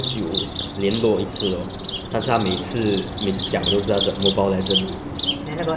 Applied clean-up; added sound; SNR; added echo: none; Bird vocalization, bird call, bird song; 5 dB; none.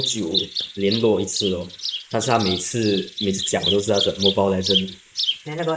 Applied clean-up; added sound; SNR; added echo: neural mask model Resemble Enhance denoiser.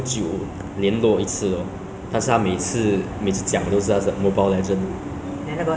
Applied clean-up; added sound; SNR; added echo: none; none; none; none.